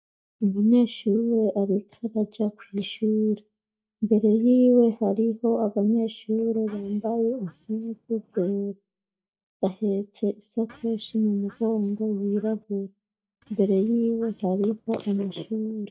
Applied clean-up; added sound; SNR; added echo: neural mask model DeepFilterNet 3.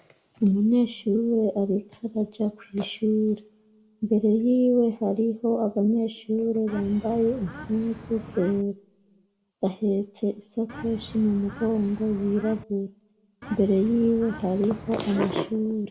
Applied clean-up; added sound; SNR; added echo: none; Bird / Fowl; 15 dB; reverberation time 0.4 s.